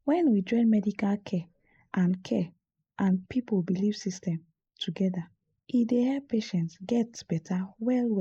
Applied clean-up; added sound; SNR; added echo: neural mask model Resemble Enhance denoiser.